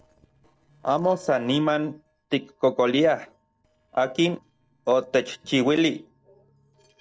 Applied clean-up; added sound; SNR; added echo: neural separator model SepFormer DNS4.